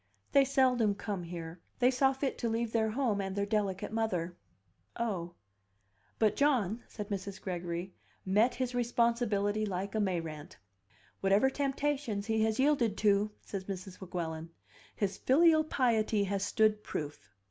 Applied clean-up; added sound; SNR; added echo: none; none; none; none.